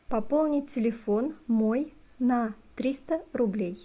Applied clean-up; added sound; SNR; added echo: none; none; none; none.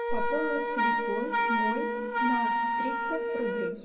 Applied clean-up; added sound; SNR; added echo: none; Wind instrument, woodwind instrument; -5 dB; reverberation time 1.8 s.